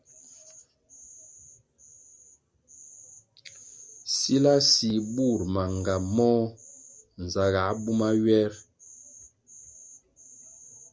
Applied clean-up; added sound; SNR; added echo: none; none; none; none.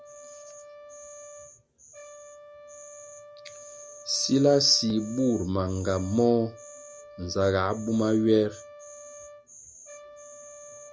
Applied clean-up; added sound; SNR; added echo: none; Brass instrument; 19 dB; none.